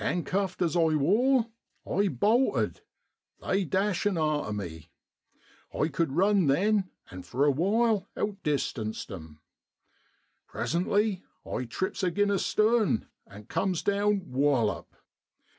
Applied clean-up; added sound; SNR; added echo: none; none; none; none.